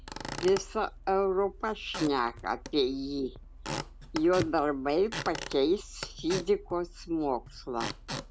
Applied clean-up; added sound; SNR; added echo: none; Squeak / Wood; 11 dB; none.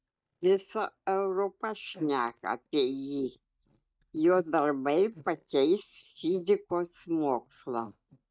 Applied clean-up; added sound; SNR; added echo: neural mask model DeepFilterNet 3.